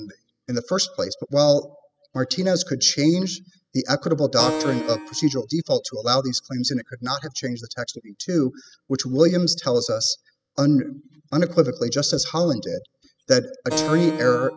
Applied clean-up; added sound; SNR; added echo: classical method spectral subtraction.